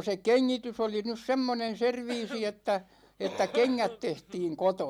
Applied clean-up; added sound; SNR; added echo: none; Cough; 13 dB; none.